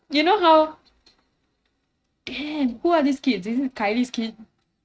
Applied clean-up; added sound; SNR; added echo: neural mask model RNNoise.